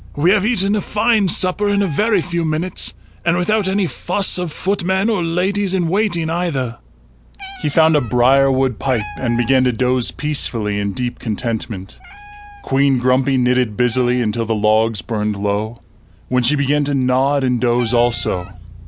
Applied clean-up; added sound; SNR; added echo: none; Bass guitar + Meow; 19 dB; none.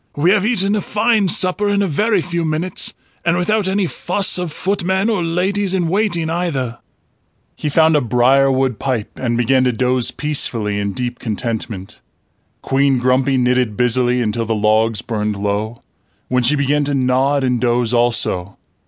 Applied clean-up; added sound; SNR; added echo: none; none; none; none.